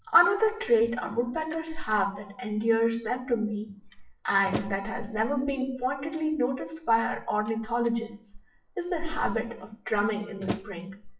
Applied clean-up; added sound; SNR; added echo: classical method WPE with log-MMSE.